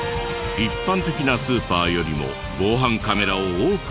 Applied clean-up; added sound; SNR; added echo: none; none; none; none.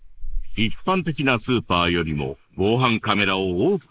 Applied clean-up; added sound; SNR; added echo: neural mask model Resemble Enhance denoiser.